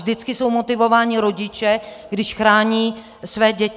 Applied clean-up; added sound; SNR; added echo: none; none; none; none.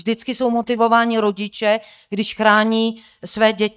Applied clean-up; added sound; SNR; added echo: neural mask model DeepFilterNet 3.